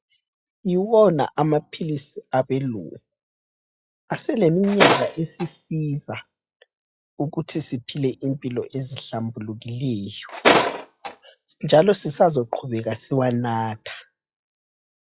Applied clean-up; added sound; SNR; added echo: classical method log-MMSE.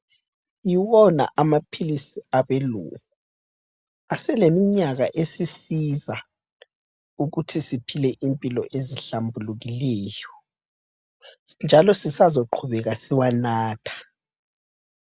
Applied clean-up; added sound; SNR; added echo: none; none; none; none.